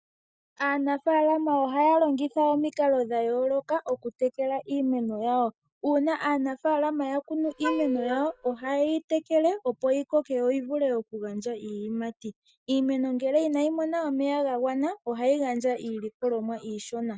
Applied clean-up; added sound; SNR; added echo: neural mask model DeepFilterNet 3.